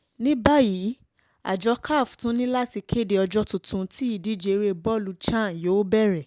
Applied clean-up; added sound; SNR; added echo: none; none; none; none.